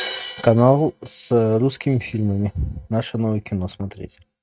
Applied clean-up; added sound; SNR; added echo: neural mask model RNNoise.